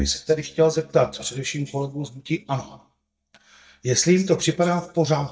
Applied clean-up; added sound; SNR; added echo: neural mask model DeepFilterNet 3.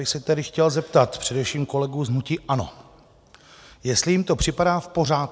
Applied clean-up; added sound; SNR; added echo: none; none; none; none.